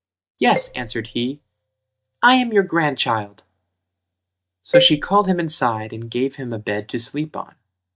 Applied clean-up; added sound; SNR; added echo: neural mask model DeepFilterNet 3.